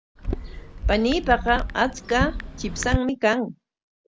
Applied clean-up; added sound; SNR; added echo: none; Chatter / Chirp, tweet / Car passing by / Typing; 5 dB; none.